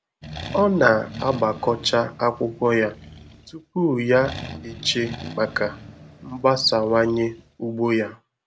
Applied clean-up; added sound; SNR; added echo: none; Accelerating, revving, vroom; 15 dB; none.